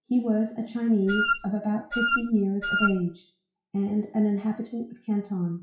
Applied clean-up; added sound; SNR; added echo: classical method WPE with log-MMSE.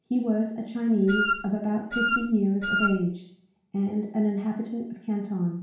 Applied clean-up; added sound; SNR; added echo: none; Wind instrument, woodwind instrument; 0 dB; reverberation time 0.6 s.